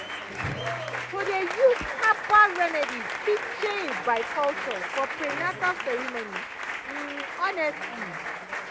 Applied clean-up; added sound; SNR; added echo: none; Applause; 5 dB; none.